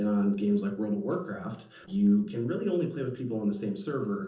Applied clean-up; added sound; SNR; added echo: neural separator model SepFormer DNS4.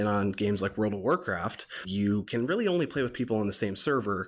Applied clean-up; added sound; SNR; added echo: none; none; none; none.